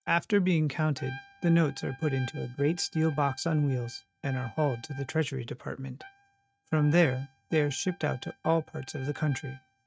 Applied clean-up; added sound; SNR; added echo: neural mask model RNNoise.